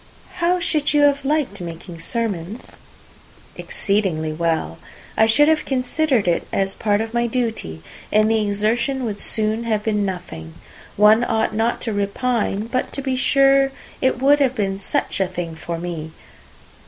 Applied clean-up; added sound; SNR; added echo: none; none; none; none.